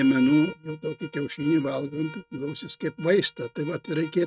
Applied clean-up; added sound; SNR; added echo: neural mask model RNNoise.